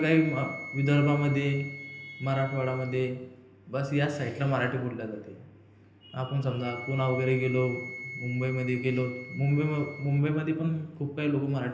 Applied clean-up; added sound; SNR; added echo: none; Wind instrument, woodwind instrument; 15 dB; reverberation time 0.8 s.